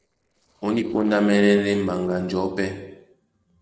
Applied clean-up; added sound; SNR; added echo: neural separator model SepFormer DNS4.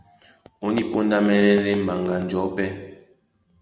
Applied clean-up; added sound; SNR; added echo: none; none; none; none.